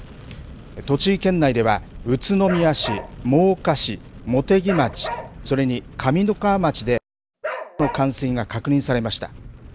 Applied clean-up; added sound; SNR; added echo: none; Bark; 11 dB; none.